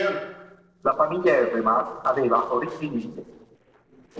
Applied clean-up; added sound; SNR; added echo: neural separator model SepFormer DNS4.